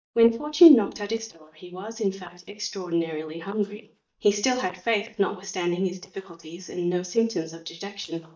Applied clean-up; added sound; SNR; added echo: neural mask model DeepFilterNet 3.